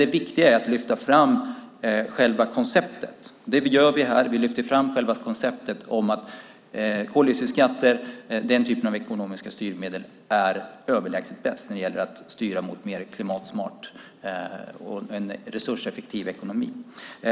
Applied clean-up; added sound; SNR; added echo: none; none; none; none.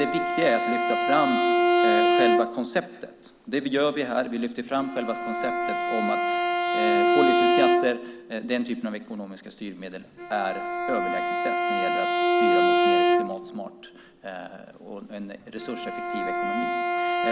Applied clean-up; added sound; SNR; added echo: none; Bowed string instrument; -5 dB; none.